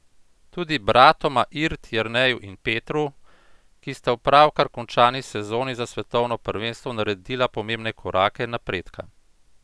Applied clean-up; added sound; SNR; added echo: none; none; none; none.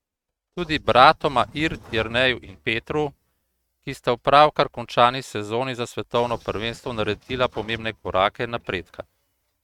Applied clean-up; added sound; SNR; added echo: neural mask model RNNoise.